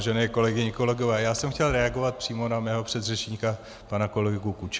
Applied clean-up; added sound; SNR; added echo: none; none; none; none.